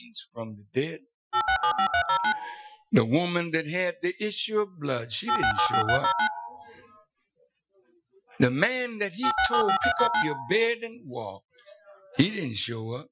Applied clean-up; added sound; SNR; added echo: classical method Wiener filter.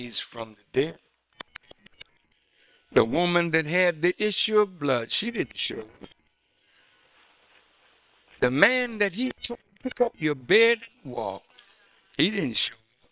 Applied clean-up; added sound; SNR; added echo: neural separator model SepFormer WHAM!.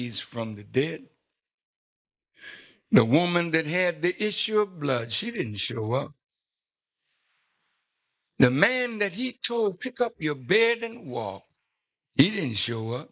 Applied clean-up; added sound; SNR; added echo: neural mask model Resemble Enhance denoiser.